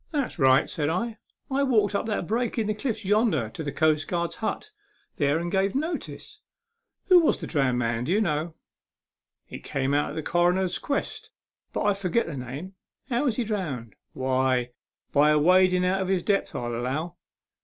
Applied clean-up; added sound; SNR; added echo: none; none; none; none.